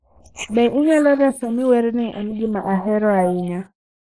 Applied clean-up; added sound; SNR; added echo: neural mask model Resemble Enhance denoiser.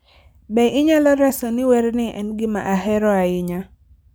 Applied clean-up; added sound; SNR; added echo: none; none; none; none.